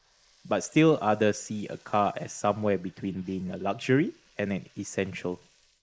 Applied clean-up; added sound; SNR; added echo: neural mask model Resemble Enhance denoiser.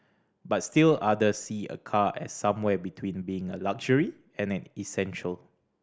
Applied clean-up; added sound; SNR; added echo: none; none; none; none.